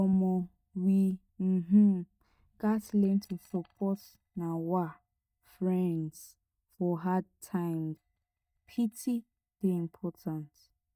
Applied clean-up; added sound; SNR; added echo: neural mask model DeepFilterNet 3.